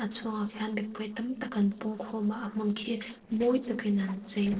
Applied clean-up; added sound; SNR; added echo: neural separator model SepFormer DNS4.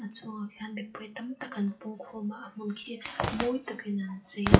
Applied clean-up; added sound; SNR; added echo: classical method WPE with log-MMSE.